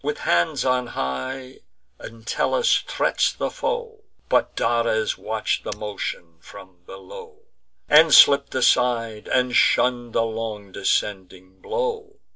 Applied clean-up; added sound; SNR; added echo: neural separator model SepFormer DNS4.